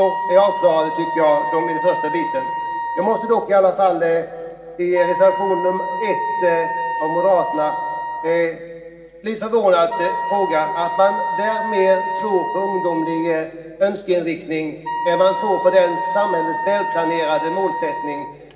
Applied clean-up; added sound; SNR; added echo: none; Wind instrument, woodwind instrument; 5 dB; reverberation time 2.2 s.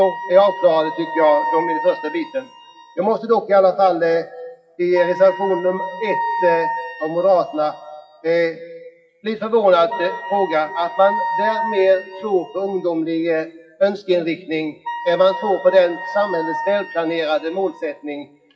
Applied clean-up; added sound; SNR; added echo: classical method WPE with log-MMSE.